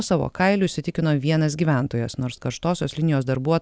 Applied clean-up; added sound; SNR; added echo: none; none; none; none.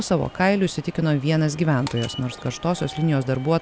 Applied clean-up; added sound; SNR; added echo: none; Walk, footsteps / Subway, metro, underground; 18 dB; none.